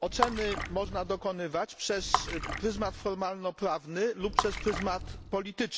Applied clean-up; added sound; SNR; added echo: none; Water / Splash, splatter; 3 dB; none.